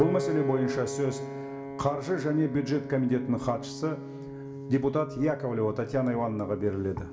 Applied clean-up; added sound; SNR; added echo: none; Piano; 8 dB; reverberation time 0.3 s.